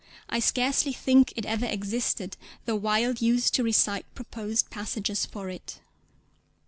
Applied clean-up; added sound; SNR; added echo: none; none; none; none.